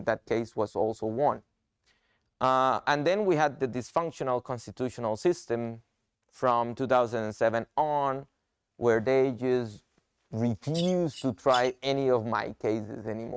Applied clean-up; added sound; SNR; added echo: neural mask model RNNoise.